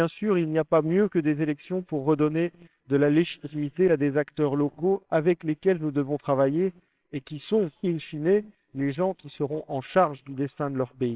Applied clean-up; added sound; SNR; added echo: neural separator model SepFormer WHAMR!.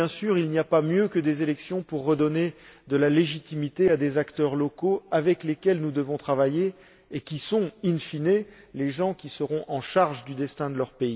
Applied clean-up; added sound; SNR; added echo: none; none; none; none.